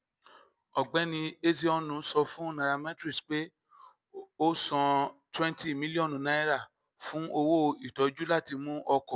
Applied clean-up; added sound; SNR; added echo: none; none; none; none.